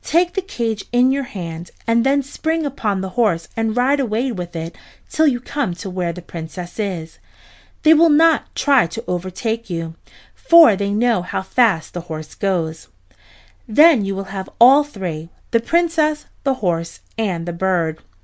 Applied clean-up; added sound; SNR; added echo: none; none; none; none.